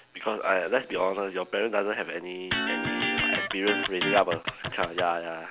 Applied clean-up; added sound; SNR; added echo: none; Electric guitar; 1 dB; none.